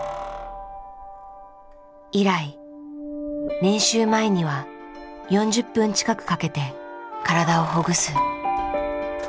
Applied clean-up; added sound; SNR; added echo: none; Keys jangling; 16 dB; none.